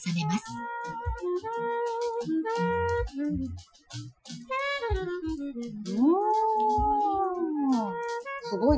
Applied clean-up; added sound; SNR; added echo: classical method Wiener filter.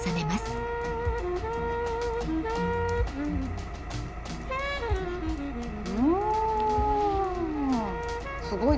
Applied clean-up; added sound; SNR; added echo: none; Drum kit + Engine; 6 dB; none.